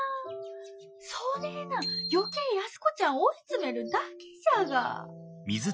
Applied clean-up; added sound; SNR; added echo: classical method Wiener filter.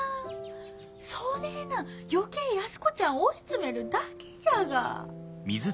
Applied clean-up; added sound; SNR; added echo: none; none; none; none.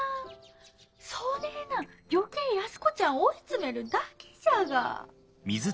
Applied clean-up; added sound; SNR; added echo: neural separator model SepFormer DNS4.